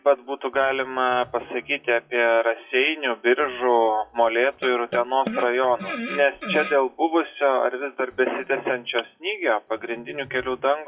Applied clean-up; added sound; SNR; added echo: classical method WPE with log-MMSE.